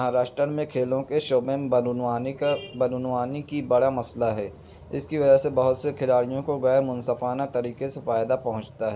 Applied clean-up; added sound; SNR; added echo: none; none; none; none.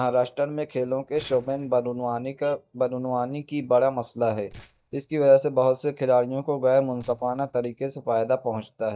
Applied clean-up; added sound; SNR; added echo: neural mask model DeepFilterNet 3.